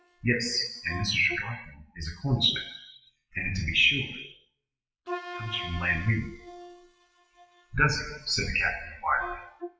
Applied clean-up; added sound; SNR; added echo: classical method WPE with log-MMSE.